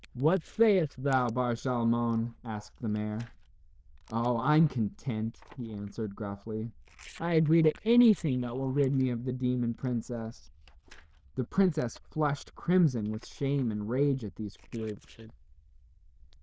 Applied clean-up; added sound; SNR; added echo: neural diffusion model UNIVERSE++.